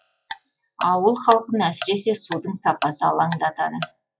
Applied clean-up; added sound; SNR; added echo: classical method log-MMSE.